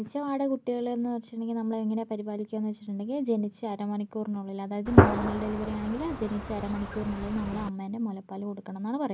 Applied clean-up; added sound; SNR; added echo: none; Gunshot, gunfire; -4 dB; none.